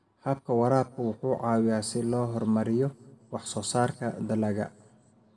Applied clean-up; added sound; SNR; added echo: none; none; none; reverberation time 1.1 s.